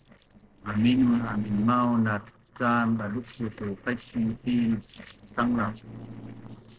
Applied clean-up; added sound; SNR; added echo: neural separator model SepFormer DNS4.